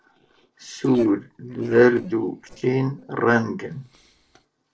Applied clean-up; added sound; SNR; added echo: neural separator model SepFormer DNS4.